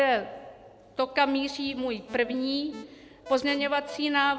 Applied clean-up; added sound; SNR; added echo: none; Alarm; 17 dB; none.